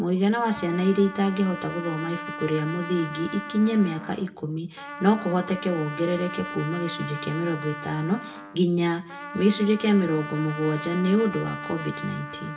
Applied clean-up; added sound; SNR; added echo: none; Trumpet; 12 dB; reverberation time 0.4 s.